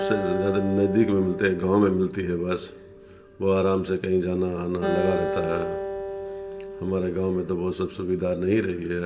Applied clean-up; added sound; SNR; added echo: none; Acoustic guitar; 8 dB; reverberation time 2.9 s.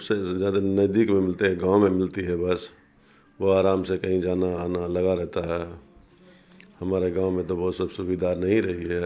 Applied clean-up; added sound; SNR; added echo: none; none; none; none.